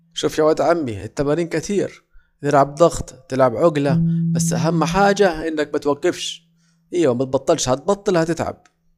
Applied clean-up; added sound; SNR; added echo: classical method log-MMSE.